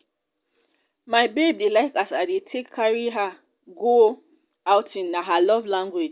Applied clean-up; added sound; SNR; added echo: none; none; none; none.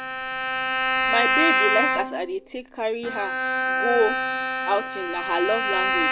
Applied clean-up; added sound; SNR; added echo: none; Bowed string instrument; -3 dB; none.